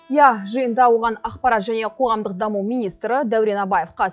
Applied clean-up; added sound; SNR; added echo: classical method log-MMSE.